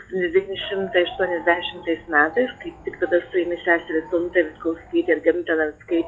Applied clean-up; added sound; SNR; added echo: classical method log-MMSE.